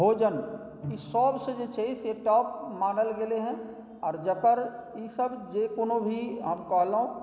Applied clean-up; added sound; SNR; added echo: none; Bowed string instrument; 17 dB; none.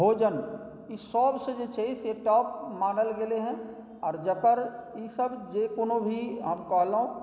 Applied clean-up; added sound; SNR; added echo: none; none; none; none.